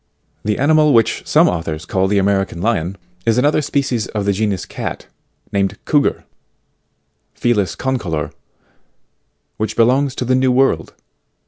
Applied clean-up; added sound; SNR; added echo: none; none; none; none.